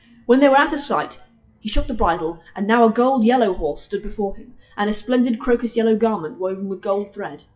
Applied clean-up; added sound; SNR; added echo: classical method WPE with log-MMSE.